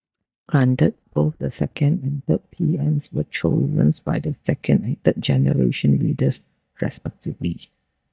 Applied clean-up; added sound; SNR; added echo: neural mask model DeepFilterNet 3.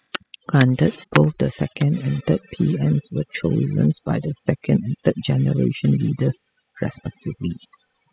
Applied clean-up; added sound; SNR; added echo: classical method spectral subtraction.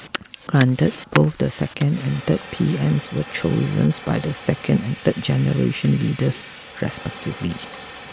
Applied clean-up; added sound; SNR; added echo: none; Fire; 12 dB; none.